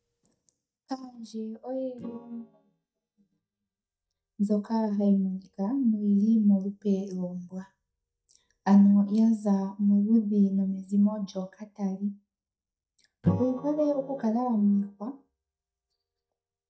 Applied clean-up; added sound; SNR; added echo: neural mask model DeepFilterNet 3.